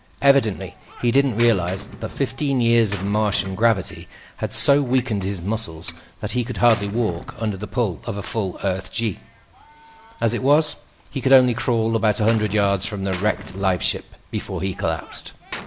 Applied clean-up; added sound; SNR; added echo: none; Gunshot, gunfire; 18 dB; none.